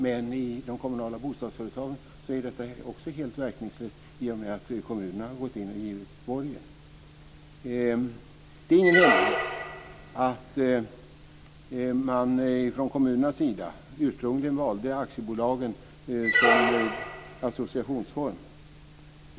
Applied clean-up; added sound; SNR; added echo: none; Squeak; -3 dB; none.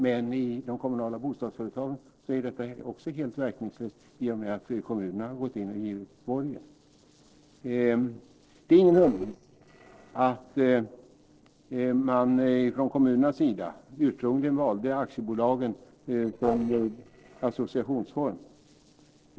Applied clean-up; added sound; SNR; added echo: neural separator model SepFormer DNS4.